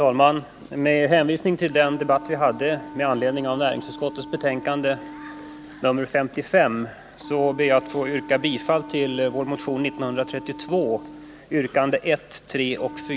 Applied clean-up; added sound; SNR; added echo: none; Wind instrument, woodwind instrument; 16 dB; none.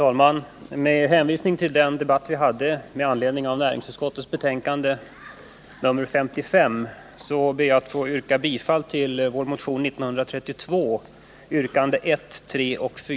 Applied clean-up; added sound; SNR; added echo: none; none; none; none.